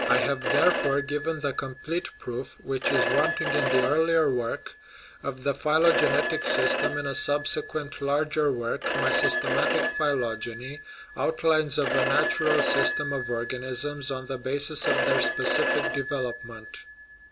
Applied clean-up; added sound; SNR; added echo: none; Telephone; 2 dB; none.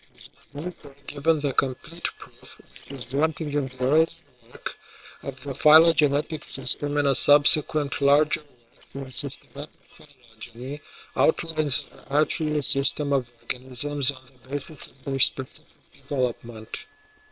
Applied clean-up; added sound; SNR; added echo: neural separator model SepFormer WHAM!.